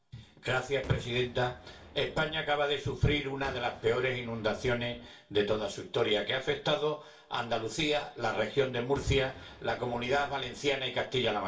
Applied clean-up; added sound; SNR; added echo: none; Boom; 18 dB; reverberation time 0.3 s.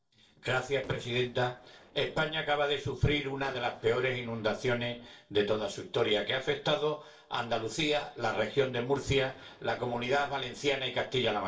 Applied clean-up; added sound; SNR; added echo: neural separator model SepFormer DNS4.